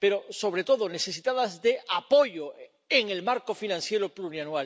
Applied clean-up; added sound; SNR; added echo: none; none; none; none.